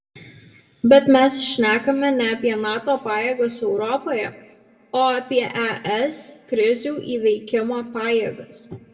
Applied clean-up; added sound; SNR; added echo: none; none; none; reverberation time 1.3 s.